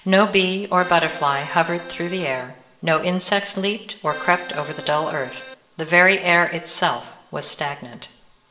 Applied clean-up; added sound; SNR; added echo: none; Accordion; 13 dB; reverberation time 0.8 s.